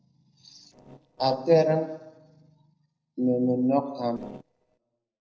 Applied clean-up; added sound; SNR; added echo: neural separator model SepFormer DNS4.